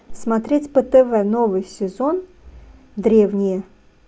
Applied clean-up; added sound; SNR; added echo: none; none; none; none.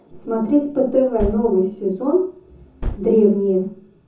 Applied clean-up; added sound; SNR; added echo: none; Gunshot, gunfire; 10 dB; reverberation time 0.5 s.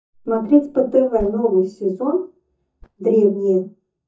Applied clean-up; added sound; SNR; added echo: neural mask model DeepFilterNet 3.